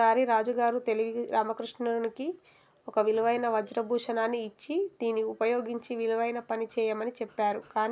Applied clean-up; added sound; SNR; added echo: none; none; none; none.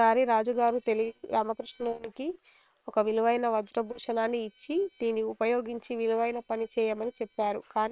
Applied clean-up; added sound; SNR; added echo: neural separator model SepFormer WHAM!.